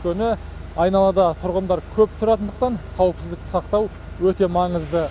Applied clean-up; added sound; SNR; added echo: none; none; none; none.